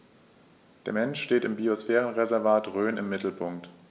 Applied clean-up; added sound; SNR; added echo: none; none; none; none.